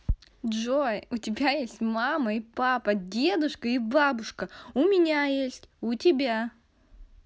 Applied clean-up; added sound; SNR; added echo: none; none; none; none.